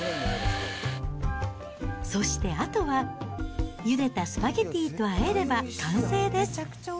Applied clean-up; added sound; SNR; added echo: none; none; none; none.